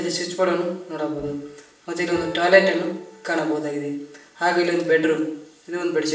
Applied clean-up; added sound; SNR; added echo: none; Piano; 17 dB; reverberation time 0.6 s.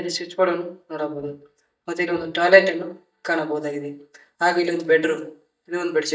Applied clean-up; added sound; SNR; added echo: neural mask model DeepFilterNet 3.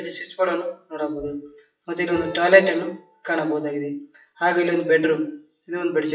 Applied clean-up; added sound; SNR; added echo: classical method WPE with log-MMSE.